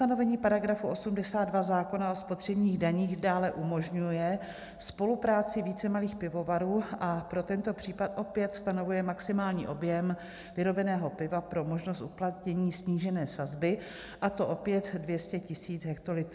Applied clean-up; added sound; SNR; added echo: none; none; none; none.